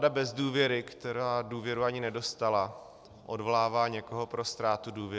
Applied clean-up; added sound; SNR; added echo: none; none; none; none.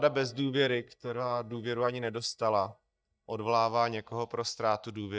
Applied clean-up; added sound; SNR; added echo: neural mask model DeepFilterNet 3.